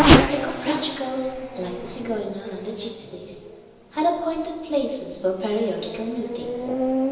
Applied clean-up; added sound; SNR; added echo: none; Race car, auto racing / Accelerating, revving, vroom; -3 dB; reverberation time 1.0 s.